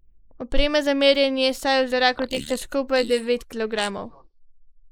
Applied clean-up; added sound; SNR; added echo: neural mask model Resemble Enhance denoiser.